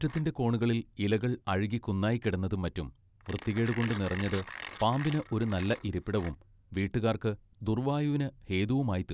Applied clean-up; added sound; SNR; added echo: none; Mechanisms; 17 dB; none.